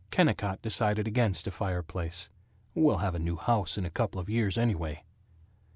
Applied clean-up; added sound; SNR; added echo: none; none; none; none.